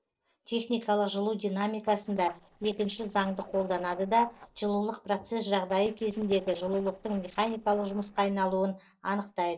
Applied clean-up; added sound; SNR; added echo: neural separator model SepFormer DNS4.